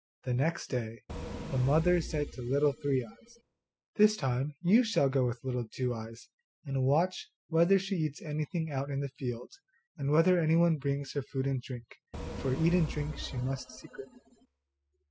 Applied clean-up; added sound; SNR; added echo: classical method spectral subtraction.